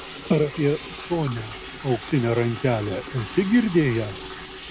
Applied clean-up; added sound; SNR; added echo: none; Liquid; 13 dB; none.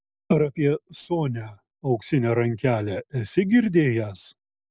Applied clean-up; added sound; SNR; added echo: none; none; none; none.